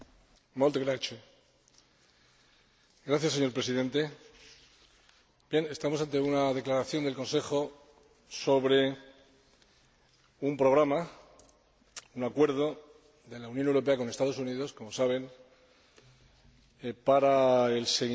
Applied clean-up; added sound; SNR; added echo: none; none; none; none.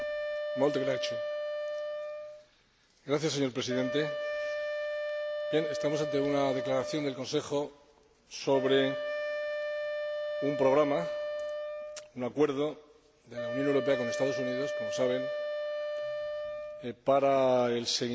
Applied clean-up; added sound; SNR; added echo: none; Wind instrument, woodwind instrument; 4 dB; none.